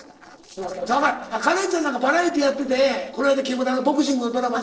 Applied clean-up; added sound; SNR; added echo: neural separator model SepFormer DNS4.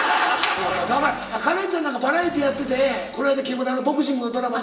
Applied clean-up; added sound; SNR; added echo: none; Cupboard open or close; 19 dB; reverberation time 0.9 s.